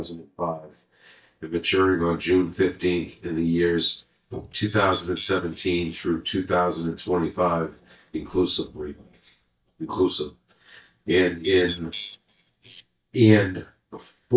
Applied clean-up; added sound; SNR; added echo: neural mask model DeepFilterNet 3.